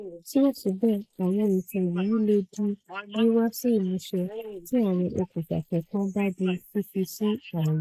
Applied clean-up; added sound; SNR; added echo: neural mask model Resemble Enhance denoiser.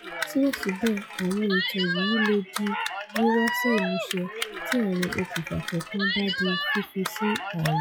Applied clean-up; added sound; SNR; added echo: classical method log-MMSE.